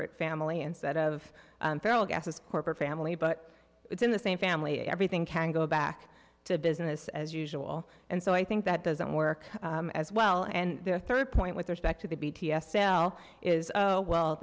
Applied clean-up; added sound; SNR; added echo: none; none; none; none.